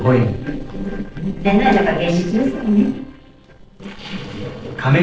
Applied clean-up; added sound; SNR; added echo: neural separator model SepFormer DNS4.